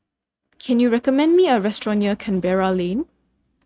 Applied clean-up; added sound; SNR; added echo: neural mask model RNNoise.